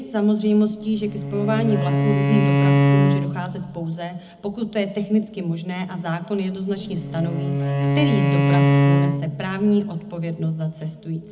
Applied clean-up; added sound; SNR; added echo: none; Bowed string instrument; -4 dB; reverberation time 0.4 s.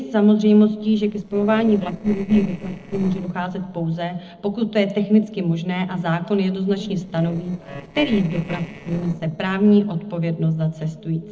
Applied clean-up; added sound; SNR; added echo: neural separator model SepFormer DNS4.